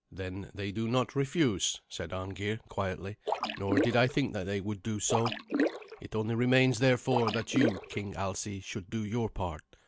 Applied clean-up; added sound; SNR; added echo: none; Splash, splatter; 2 dB; none.